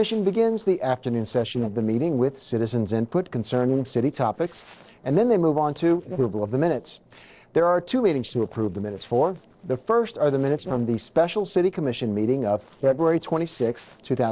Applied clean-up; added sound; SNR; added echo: neural separator model SepFormer DNS4.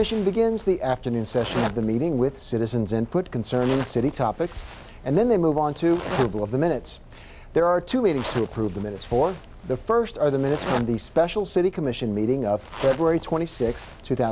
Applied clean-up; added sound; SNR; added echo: none; Zipper (clothing); 13 dB; none.